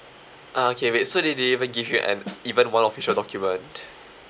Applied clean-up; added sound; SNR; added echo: none; Snare drum; 15 dB; none.